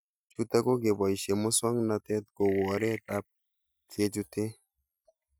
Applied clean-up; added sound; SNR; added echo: neural mask model DeepFilterNet 3.